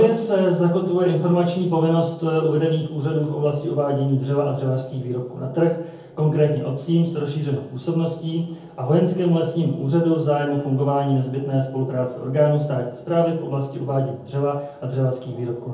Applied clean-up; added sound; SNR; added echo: none; none; none; reverberation time 0.7 s.